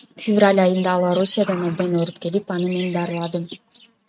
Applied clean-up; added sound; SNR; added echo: neural mask model RNNoise.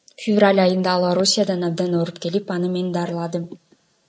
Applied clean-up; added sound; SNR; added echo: none; none; none; none.